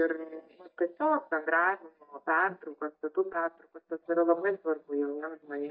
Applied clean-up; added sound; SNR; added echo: neural mask model DeepFilterNet 3.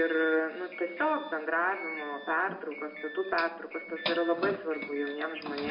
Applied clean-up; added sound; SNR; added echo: none; Doorbell; 10 dB; reverberation time 0.7 s.